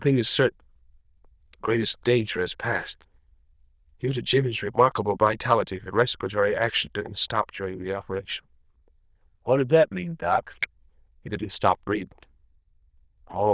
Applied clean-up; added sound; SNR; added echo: neural diffusion model UNIVERSE++.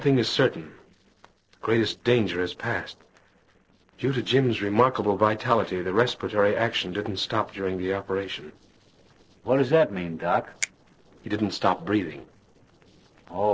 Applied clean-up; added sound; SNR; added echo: neural separator model SepFormer DNS4.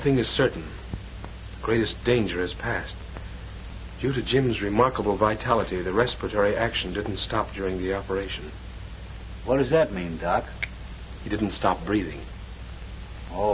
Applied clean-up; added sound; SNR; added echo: none; Finger snapping; 14 dB; none.